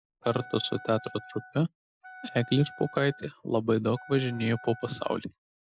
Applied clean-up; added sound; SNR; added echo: classical method Wiener filter.